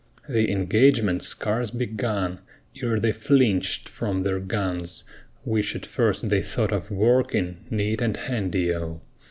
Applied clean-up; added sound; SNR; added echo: none; none; none; none.